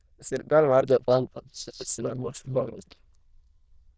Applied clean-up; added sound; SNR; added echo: neural diffusion model UNIVERSE++.